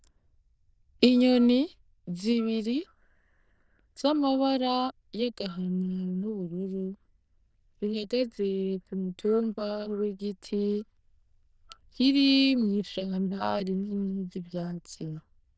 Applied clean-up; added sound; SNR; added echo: neural diffusion model UNIVERSE++.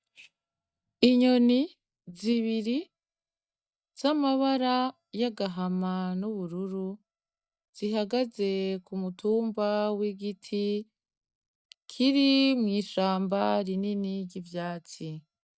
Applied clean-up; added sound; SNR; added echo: neural mask model DeepFilterNet 3.